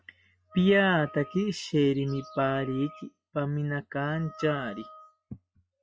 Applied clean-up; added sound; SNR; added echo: classical method log-MMSE.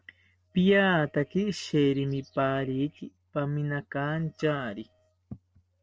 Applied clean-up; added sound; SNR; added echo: neural separator model SepFormer DNS4.